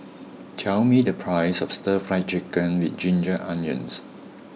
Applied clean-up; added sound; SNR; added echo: none; none; none; none.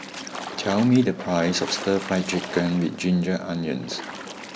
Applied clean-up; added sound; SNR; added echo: none; Splash, splatter; 13 dB; none.